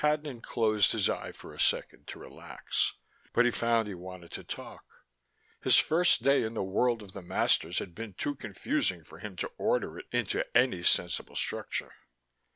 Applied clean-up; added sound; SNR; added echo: none; none; none; none.